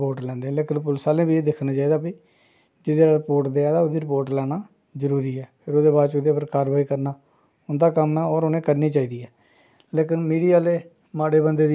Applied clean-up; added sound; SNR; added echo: none; none; none; none.